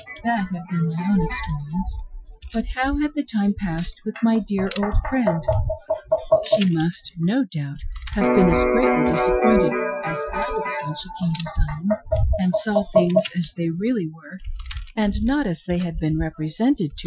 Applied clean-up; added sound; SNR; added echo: classical method Wiener filter.